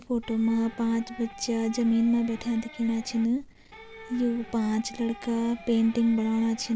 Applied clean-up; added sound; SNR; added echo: none; Electric guitar; 19 dB; none.